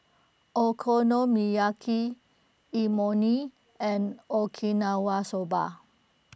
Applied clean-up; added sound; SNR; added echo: none; none; none; none.